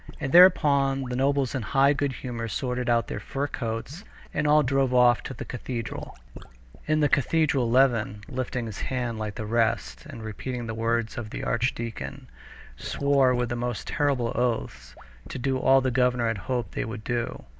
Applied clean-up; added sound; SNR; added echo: none; Sink (filling or washing) / Gurgling / Liquid; 18 dB; none.